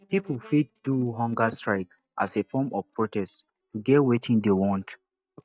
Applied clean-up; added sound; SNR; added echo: neural mask model DeepFilterNet 3.